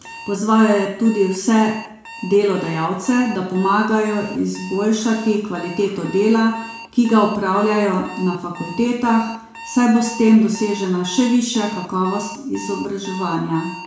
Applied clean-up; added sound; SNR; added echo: none; Alarm; 17 dB; reverberation time 0.6 s.